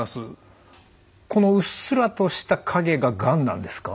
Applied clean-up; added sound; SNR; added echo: none; none; none; none.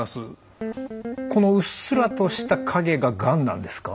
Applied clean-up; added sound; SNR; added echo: none; Guitar; 9 dB; none.